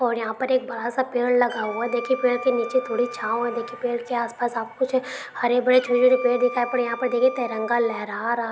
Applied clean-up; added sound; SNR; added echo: none; Wind instrument, woodwind instrument; 15 dB; none.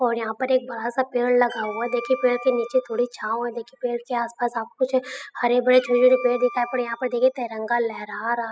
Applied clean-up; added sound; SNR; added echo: classical method spectral subtraction.